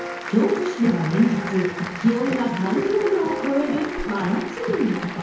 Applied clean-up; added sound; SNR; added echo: none; Applause; 12 dB; reverberation time 0.9 s.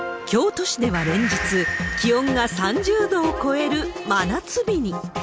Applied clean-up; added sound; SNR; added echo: none; none; none; none.